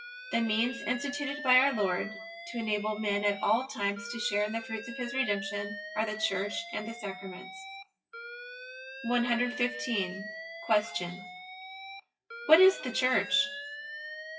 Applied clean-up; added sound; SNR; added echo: classical method WPE with log-MMSE.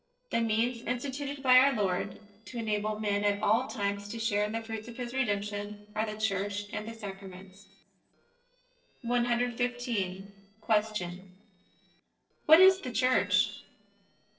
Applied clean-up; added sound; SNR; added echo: neural separator model SepFormer DNS4.